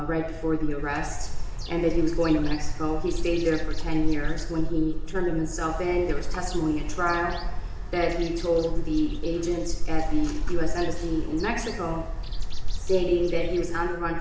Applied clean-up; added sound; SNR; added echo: none; Bird; 12 dB; reverberation time 0.9 s.